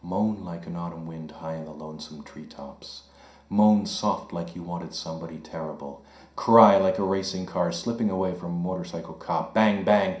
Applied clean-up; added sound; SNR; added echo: none; none; none; reverberation time 0.5 s.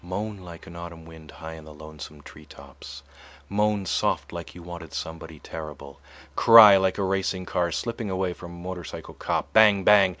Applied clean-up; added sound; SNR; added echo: none; none; none; none.